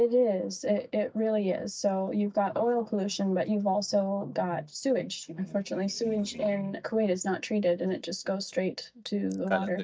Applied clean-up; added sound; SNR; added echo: neural mask model DeepFilterNet 3.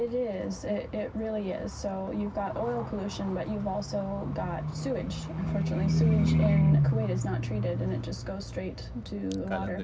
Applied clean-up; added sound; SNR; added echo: none; Livestock, farm animals, working animals; -2 dB; reverberation time 0.4 s.